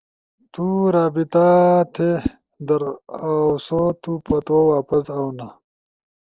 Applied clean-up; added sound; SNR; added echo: neural separator model SepFormer DNS4.